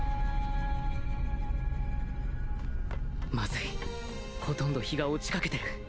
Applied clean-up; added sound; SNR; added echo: none; none; none; none.